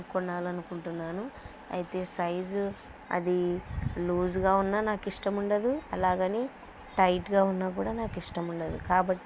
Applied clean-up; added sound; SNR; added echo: none; none; none; none.